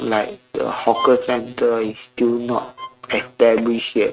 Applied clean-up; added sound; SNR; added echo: neural mask model RNNoise.